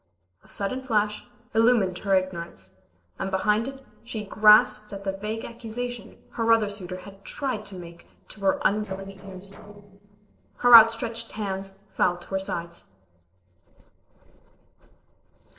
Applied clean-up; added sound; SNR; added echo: neural separator model SepFormer DNS4.